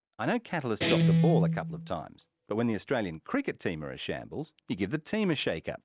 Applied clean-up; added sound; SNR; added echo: none; Guitar; -2 dB; none.